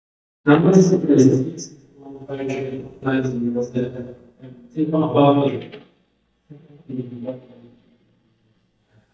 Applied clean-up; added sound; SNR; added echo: neural mask model DeepFilterNet 3.